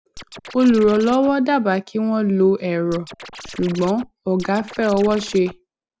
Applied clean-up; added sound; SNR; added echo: none; Scratching (performance technique); 18 dB; none.